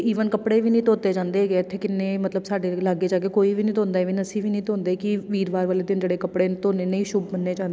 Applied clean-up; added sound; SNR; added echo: none; none; none; none.